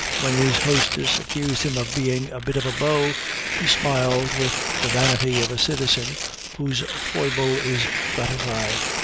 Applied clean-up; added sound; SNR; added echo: none; Tearing; 2 dB; none.